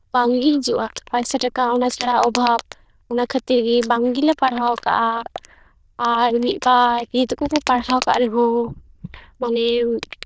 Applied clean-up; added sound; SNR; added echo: neural diffusion model UNIVERSE++.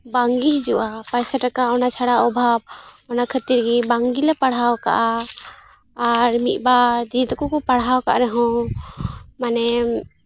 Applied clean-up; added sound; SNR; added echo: none; none; none; none.